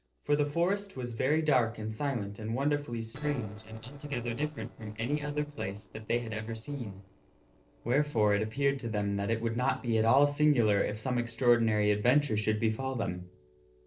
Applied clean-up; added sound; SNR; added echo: neural separator model SepFormer DNS4.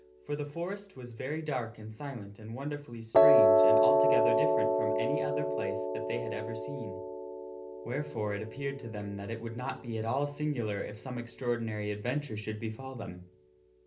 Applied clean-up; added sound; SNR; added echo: none; Piano; -5 dB; reverberation time 0.3 s.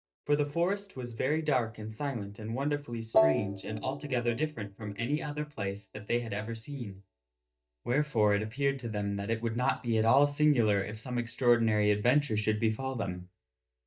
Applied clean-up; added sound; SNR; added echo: neural mask model DeepFilterNet 3.